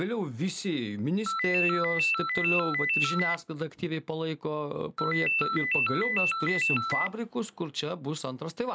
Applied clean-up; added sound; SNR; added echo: none; Ringtone; -3 dB; none.